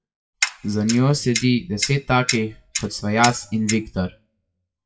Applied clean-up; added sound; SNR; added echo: classical method WPE with log-MMSE.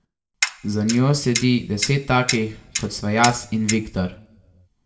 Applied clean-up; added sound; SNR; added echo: none; Clock; 7 dB; reverberation time 0.4 s.